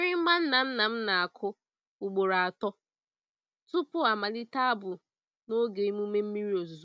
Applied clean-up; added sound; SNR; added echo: none; none; none; none.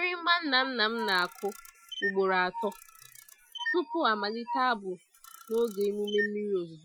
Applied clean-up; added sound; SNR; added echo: classical method Wiener filter.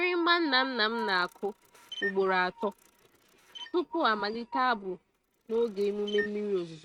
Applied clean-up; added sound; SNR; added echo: neural mask model RNNoise.